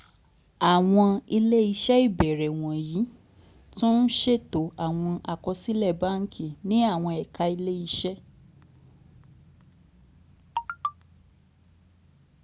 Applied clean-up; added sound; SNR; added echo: none; none; none; none.